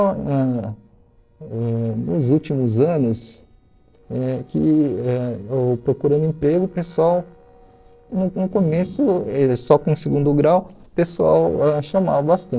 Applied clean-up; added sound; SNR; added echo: neural separator model SepFormer DNS4.